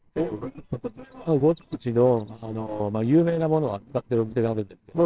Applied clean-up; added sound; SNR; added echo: neural separator model SepFormer WHAMR!.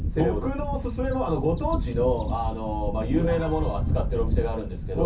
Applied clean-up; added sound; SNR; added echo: none; Wind / Bird; 0 dB; reverberation time 0.3 s.